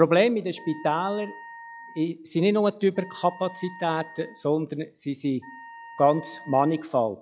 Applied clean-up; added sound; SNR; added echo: classical method log-MMSE.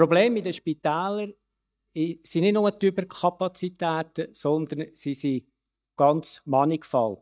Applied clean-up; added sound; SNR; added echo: neural mask model DeepFilterNet 3.